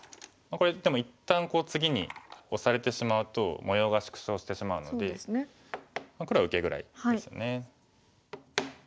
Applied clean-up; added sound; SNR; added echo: none; none; none; none.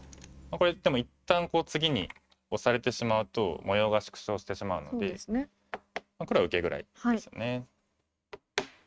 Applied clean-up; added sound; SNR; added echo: neural mask model RNNoise.